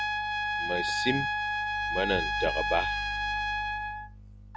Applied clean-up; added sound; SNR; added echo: none; Trumpet; -3 dB; none.